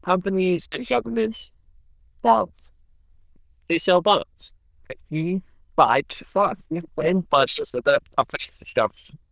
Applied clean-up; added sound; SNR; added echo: neural diffusion model UNIVERSE++.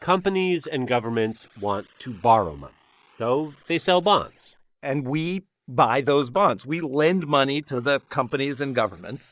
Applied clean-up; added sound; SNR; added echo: neural mask model Resemble Enhance denoiser.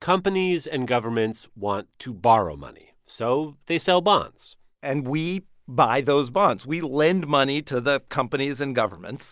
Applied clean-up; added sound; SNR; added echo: none; none; none; none.